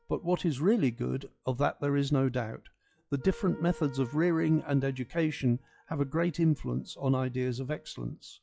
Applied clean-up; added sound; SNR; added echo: classical method log-MMSE.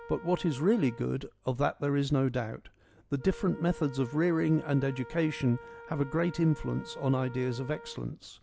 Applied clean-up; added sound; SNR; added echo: none; Wind instrument, woodwind instrument; 18 dB; none.